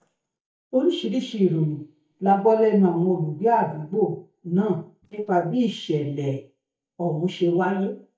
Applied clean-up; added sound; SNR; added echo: neural mask model DeepFilterNet 3.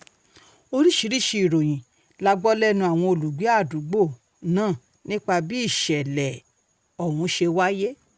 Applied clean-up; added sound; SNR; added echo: none; none; none; none.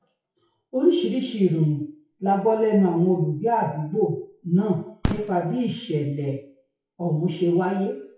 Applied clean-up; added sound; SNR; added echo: classical method WPE with log-MMSE.